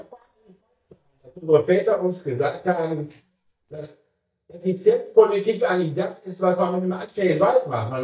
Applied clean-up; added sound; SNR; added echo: neural mask model DeepFilterNet 3.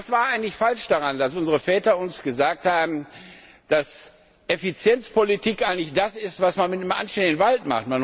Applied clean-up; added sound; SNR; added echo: none; none; none; none.